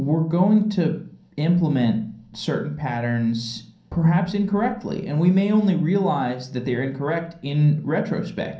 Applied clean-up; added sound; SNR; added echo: none; none; none; reverberation time 0.6 s.